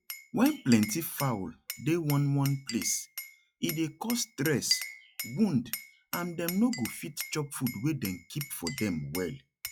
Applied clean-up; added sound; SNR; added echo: classical method log-MMSE.